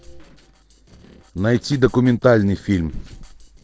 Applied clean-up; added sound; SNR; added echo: neural separator model SepFormer DNS4.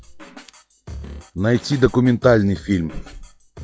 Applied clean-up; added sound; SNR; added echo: classical method log-MMSE.